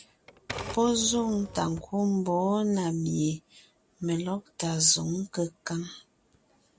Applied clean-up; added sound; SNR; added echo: none; Typewriter; 13 dB; none.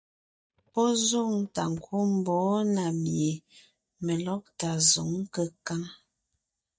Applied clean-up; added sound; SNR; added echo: neural mask model DeepFilterNet 3.